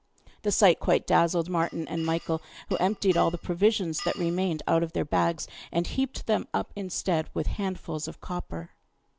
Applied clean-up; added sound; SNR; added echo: none; Glass; 19 dB; none.